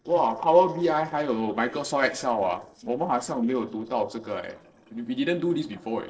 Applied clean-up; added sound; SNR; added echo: neural separator model SepFormer DNS4.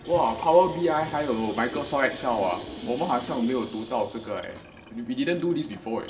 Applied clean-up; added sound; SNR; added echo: none; Sink (filling or washing) / Water tap, faucet; 14 dB; reverberation time 2.9 s.